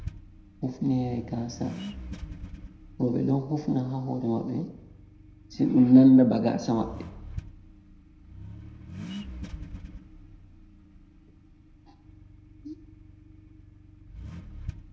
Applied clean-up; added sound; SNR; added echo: none; Accelerating, revving, vroom; 15 dB; reverberation time 0.8 s.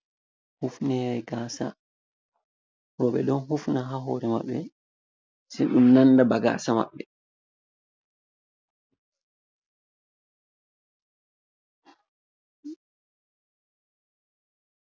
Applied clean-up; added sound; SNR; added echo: none; none; none; none.